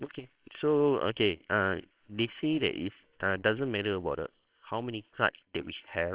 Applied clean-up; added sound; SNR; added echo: neural separator model SepFormer WHAMR!.